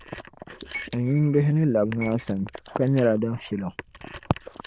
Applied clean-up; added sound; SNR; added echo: neural diffusion model UNIVERSE++.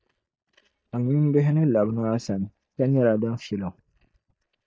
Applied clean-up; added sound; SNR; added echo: neural mask model DeepFilterNet 3.